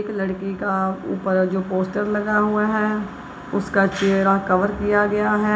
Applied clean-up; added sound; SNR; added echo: none; none; none; reverberation time 0.4 s.